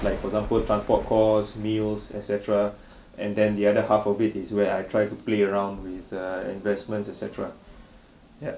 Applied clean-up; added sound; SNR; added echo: none; Thunder; 17 dB; none.